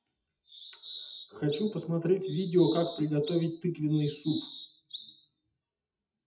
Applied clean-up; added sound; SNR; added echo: classical method WPE with log-MMSE.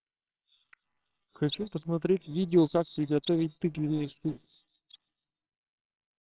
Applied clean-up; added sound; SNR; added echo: neural separator model SepFormer WHAMR!.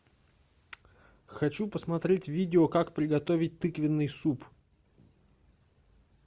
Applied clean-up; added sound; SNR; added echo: none; none; none; none.